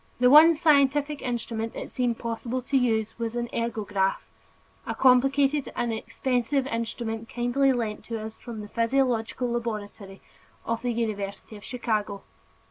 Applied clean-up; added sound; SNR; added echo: none; none; none; none.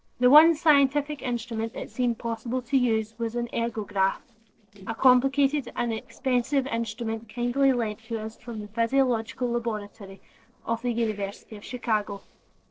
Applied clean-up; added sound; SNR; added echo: neural separator model SepFormer DNS4.